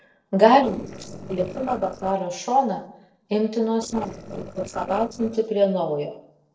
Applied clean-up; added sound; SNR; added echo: neural separator model SepFormer DNS4.